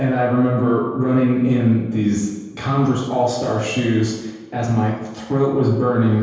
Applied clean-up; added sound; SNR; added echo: none; none; none; reverberation time 1.2 s.